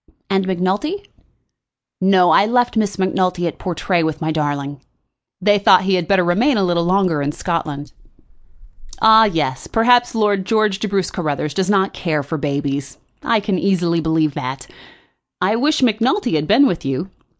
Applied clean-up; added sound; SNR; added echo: neural mask model Resemble Enhance denoiser.